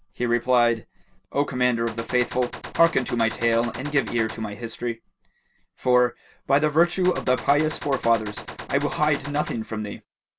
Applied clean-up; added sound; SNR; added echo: none; Gunshot, gunfire; 12 dB; none.